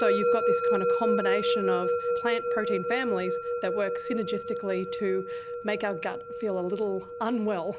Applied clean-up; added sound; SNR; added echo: none; Musical instrument; -2 dB; none.